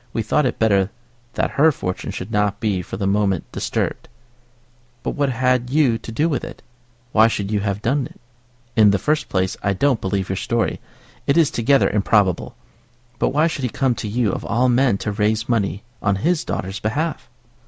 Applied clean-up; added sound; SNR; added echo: none; none; none; none.